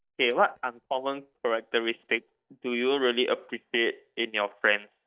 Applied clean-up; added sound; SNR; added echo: neural mask model DeepFilterNet 3.